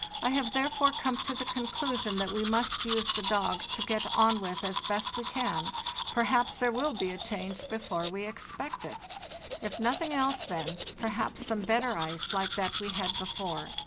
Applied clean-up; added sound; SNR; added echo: none; Domestic sounds, home sounds; 3 dB; none.